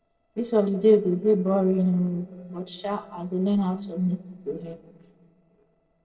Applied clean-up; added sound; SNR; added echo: neural separator model SepFormer DNS4.